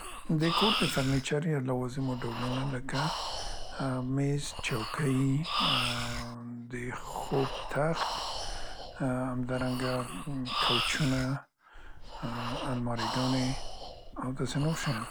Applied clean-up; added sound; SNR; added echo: none; Breathing; 3 dB; none.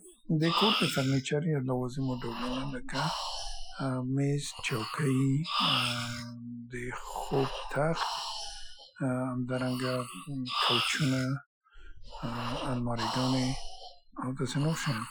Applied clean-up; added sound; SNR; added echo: classical method Wiener filter.